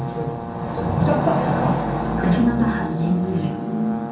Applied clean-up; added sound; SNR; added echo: none; Brass instrument; 11 dB; reverberation time 0.6 s.